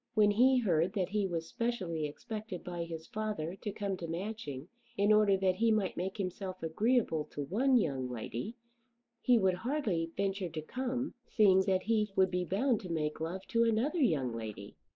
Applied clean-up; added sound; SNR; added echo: neural mask model Resemble Enhance denoiser.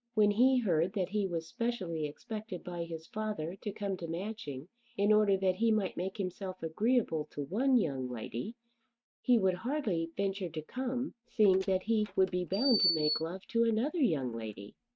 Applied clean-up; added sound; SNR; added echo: neural mask model RNNoise.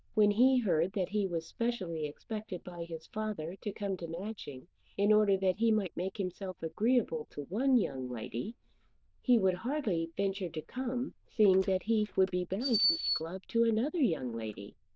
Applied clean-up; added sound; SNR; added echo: neural diffusion model UNIVERSE++.